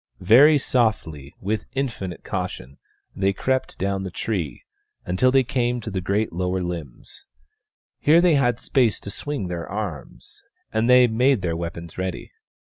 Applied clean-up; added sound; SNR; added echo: none; none; none; none.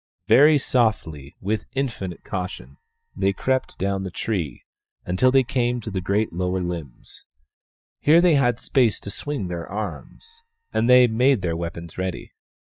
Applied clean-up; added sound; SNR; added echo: neural mask model DeepFilterNet 3.